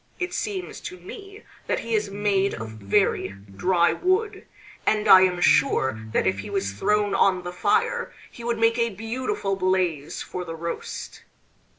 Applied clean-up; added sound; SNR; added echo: none; Electric guitar; 13 dB; none.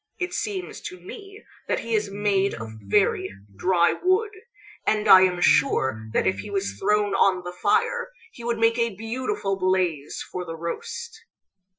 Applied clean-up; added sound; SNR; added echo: classical method Wiener filter.